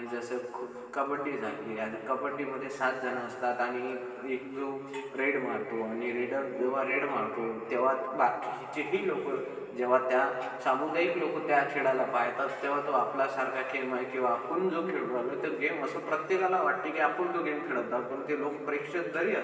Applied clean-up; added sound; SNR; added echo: none; none; none; reverberation time 2.4 s.